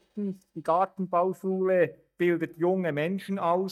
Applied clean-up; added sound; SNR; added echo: neural mask model DeepFilterNet 3.